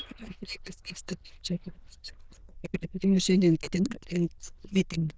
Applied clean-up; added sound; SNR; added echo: neural diffusion model UNIVERSE++.